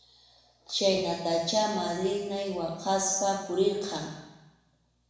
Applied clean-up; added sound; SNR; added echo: none; none; none; reverberation time 1.0 s.